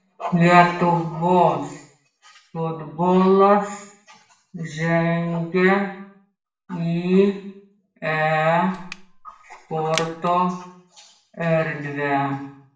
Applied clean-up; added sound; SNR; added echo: none; Crushing; 15 dB; reverberation time 0.7 s.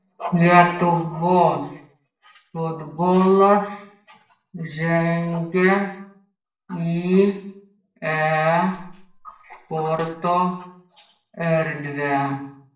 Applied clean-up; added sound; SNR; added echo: neural separator model SepFormer DNS4.